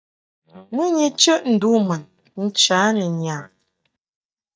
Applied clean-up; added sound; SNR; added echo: neural mask model DeepFilterNet 3.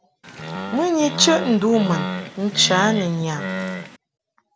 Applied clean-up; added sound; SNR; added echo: none; Animal; 7 dB; none.